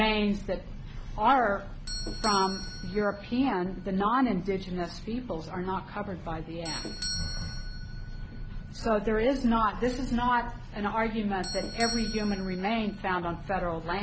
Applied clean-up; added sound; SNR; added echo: none; Doorbell; 14 dB; none.